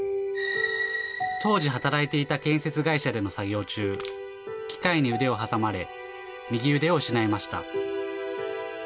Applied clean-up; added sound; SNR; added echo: none; Crushing; 16 dB; none.